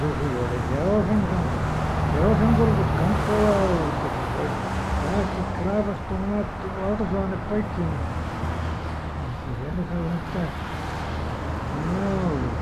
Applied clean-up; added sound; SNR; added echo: none; Car passing by; -1 dB; none.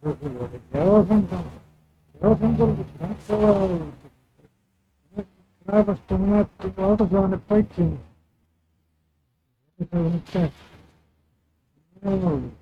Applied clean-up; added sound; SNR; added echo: neural mask model RNNoise.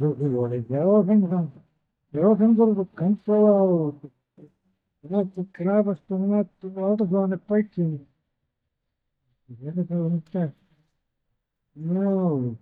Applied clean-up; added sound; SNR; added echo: neural mask model DeepFilterNet 3.